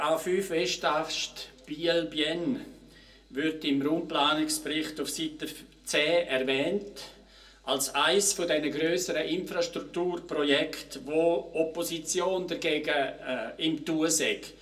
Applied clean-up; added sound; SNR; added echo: none; none; none; reverberation time 0.2 s.